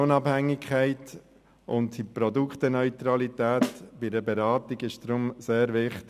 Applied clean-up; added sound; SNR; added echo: none; Snare drum; 8 dB; none.